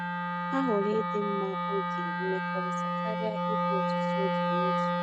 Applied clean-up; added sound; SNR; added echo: neural mask model RNNoise.